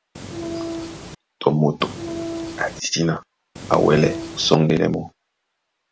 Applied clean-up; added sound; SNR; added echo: none; Train; 8 dB; none.